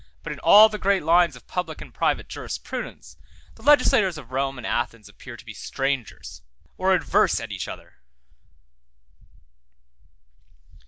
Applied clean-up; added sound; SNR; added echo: none; none; none; none.